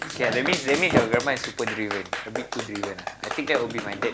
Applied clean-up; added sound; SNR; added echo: none; Clapping; 7 dB; none.